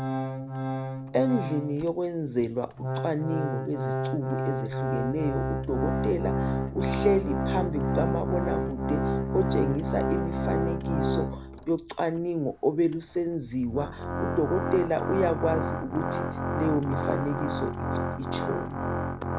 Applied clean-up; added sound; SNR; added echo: none; Organ; 0 dB; none.